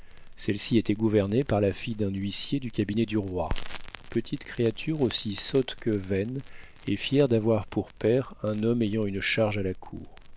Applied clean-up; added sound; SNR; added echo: none; Crackle; 13 dB; none.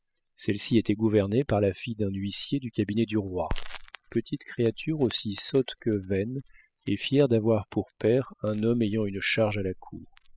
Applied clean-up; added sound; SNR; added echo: classical method spectral subtraction.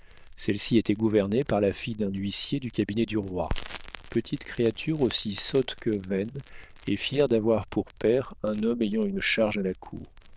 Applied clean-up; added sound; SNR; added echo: neural diffusion model UNIVERSE++.